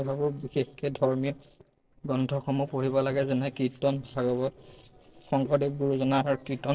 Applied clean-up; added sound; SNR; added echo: neural separator model SepFormer DNS4.